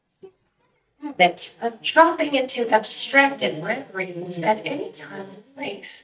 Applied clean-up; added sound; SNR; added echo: neural mask model DeepFilterNet 3.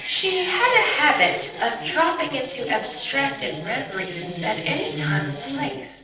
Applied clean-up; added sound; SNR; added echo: neural separator model SepFormer DNS4.